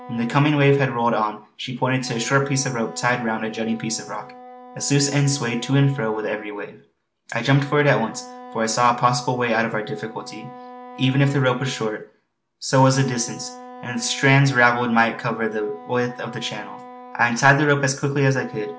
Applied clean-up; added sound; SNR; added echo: none; Wind instrument, woodwind instrument; 19 dB; none.